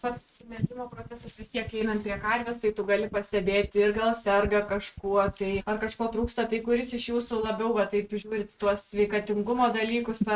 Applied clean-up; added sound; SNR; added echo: neural mask model RNNoise.